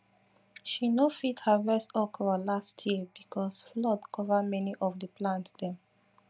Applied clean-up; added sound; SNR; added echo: none; none; none; none.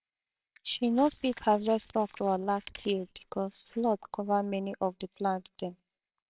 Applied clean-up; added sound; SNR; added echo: neural separator model SepFormer WHAMR!.